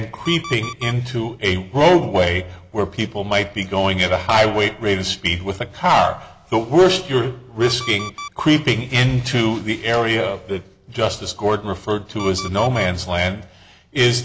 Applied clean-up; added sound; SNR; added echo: none; Alarm; 15 dB; none.